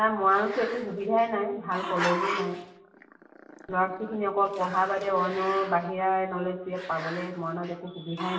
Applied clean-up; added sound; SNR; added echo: none; Growling; 10 dB; reverberation time 0.8 s.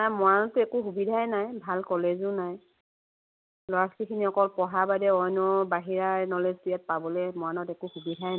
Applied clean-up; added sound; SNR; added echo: none; none; none; none.